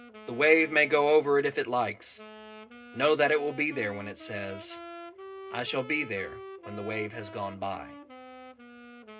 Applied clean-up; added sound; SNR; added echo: none; Wind instrument, woodwind instrument; 17 dB; reverberation time 0.2 s.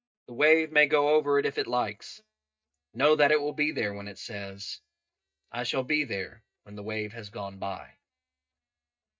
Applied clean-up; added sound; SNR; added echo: neural mask model DeepFilterNet 3.